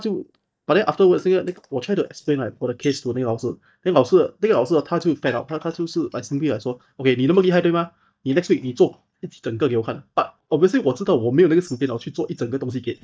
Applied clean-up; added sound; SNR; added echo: neural mask model DeepFilterNet 3.